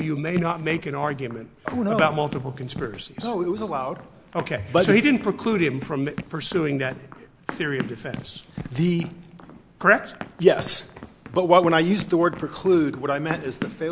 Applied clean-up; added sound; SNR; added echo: none; Run; 14 dB; none.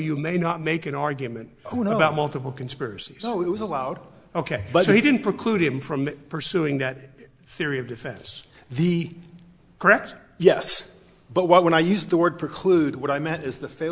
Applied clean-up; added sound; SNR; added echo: none; none; none; none.